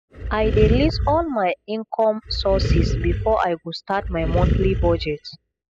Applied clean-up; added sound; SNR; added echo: classical method spectral subtraction.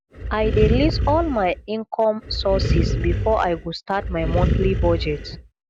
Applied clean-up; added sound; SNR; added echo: none; Animal; 0 dB; none.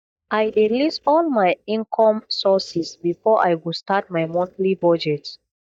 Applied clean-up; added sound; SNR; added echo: neural mask model DeepFilterNet 3.